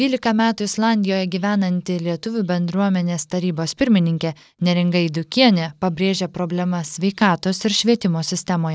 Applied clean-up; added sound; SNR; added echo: none; none; none; none.